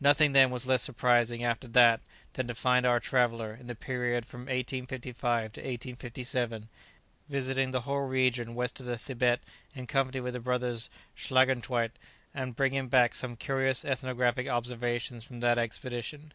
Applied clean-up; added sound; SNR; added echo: none; none; none; none.